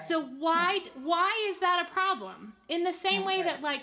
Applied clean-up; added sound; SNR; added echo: none; none; none; reverberation time 1.4 s.